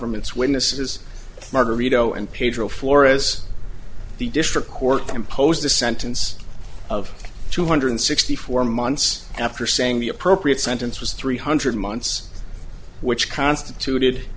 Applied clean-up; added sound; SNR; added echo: none; none; none; none.